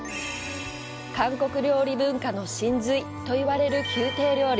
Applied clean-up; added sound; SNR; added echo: none; none; none; none.